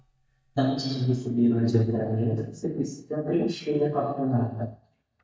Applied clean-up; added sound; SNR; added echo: neural mask model DeepFilterNet 3.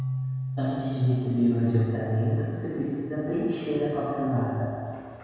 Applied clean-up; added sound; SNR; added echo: none; Keyboard (musical); 10 dB; reverberation time 1.8 s.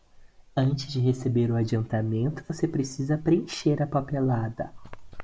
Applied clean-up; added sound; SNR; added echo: none; none; none; none.